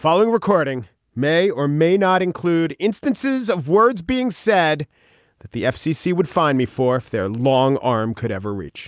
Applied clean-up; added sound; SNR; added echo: none; none; none; none.